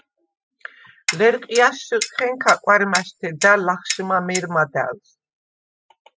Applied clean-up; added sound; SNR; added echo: classical method spectral subtraction.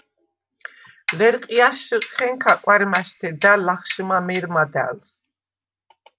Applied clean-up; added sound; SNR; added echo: none; Clock; 9 dB; none.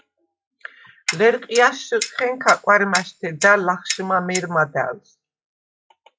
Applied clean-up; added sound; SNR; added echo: classical method log-MMSE.